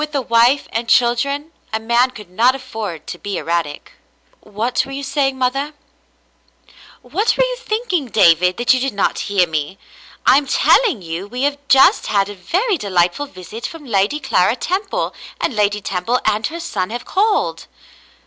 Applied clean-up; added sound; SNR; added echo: none; none; none; none.